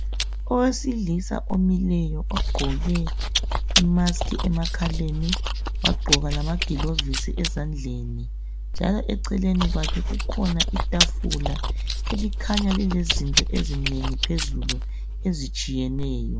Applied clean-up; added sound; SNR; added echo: none; Chewing, mastication; -2 dB; none.